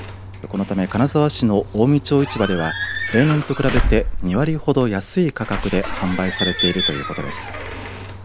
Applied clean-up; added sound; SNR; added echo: none; Squeak / Slam / Alarm / Wood; 5 dB; none.